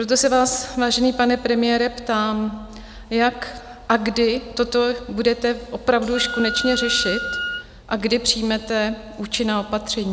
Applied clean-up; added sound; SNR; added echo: none; Wind instrument, woodwind instrument; 7 dB; none.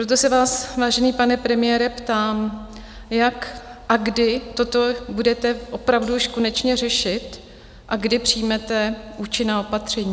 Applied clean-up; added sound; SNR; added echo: none; none; none; none.